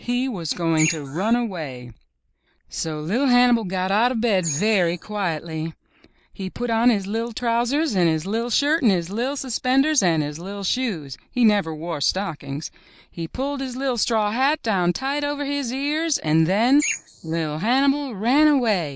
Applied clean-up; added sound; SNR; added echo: neural mask model Resemble Enhance denoiser.